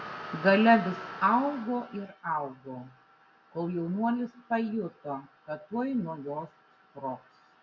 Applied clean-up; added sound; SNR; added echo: none; none; none; none.